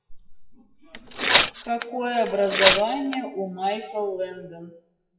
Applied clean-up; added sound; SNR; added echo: classical method WPE with log-MMSE.